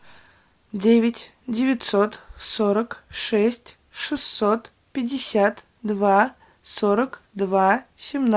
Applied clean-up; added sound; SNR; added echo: none; none; none; none.